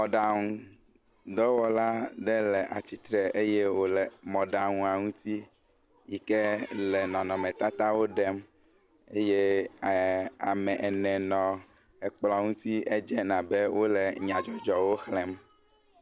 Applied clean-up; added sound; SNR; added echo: none; none; none; none.